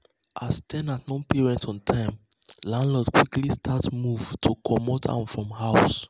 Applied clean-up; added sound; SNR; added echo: none; none; none; none.